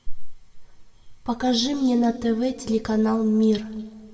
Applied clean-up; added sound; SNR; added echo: none; none; none; reverberation time 1.2 s.